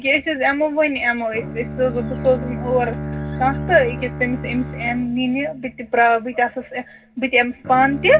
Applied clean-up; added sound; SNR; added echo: none; Bowed string instrument; 10 dB; reverberation time 0.4 s.